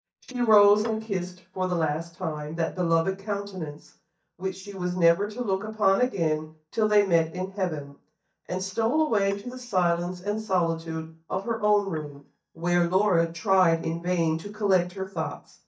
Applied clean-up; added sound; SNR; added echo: neural mask model DeepFilterNet 3.